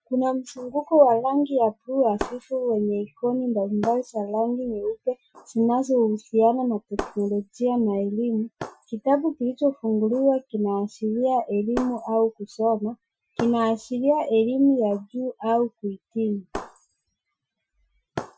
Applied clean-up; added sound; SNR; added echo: classical method Wiener filter.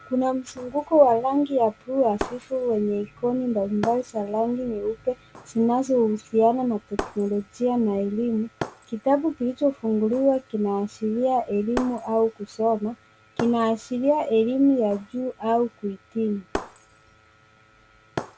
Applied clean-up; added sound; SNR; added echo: none; Shatter; 16 dB; none.